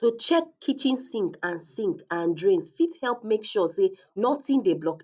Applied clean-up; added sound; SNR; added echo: none; none; none; none.